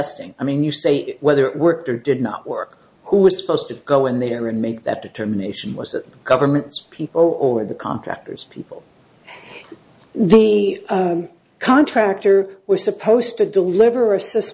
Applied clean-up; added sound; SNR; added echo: none; none; none; none.